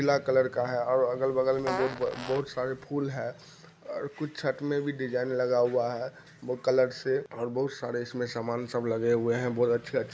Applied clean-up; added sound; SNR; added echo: none; Fart; 10 dB; none.